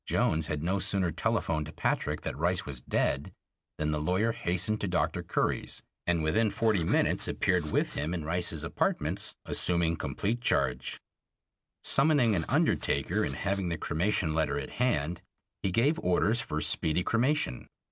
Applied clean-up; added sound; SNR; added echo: none; Writing; 18 dB; none.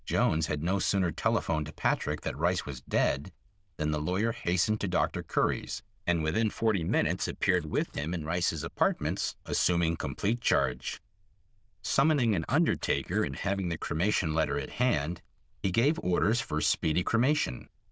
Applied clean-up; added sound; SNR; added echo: neural diffusion model UNIVERSE++.